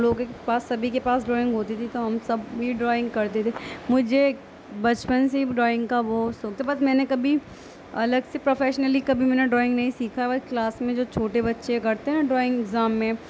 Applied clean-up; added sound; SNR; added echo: none; none; none; none.